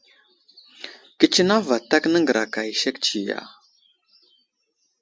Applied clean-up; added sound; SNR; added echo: none; none; none; none.